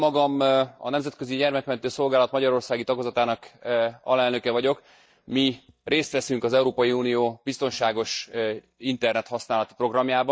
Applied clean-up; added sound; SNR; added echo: neural mask model DeepFilterNet 3.